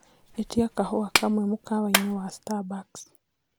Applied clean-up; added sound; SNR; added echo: none; Clapping; 4 dB; none.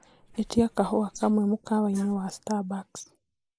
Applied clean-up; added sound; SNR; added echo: neural mask model Resemble Enhance denoiser.